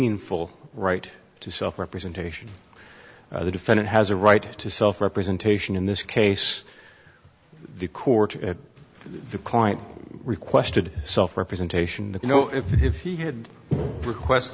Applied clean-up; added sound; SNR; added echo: none; none; none; none.